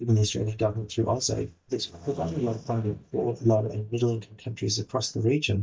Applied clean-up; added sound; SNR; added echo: neural mask model DeepFilterNet 3.